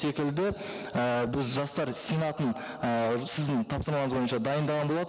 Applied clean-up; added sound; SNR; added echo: none; none; none; none.